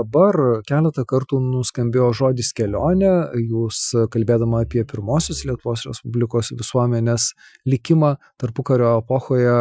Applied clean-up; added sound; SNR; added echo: classical method Wiener filter.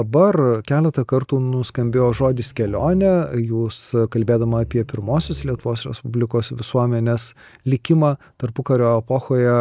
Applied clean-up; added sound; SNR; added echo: neural mask model DeepFilterNet 3.